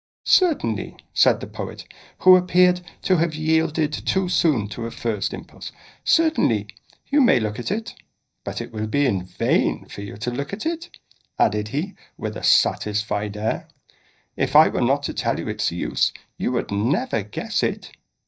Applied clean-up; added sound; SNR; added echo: neural mask model DeepFilterNet 3.